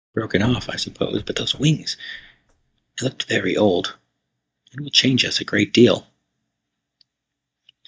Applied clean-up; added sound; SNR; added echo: neural mask model DeepFilterNet 3.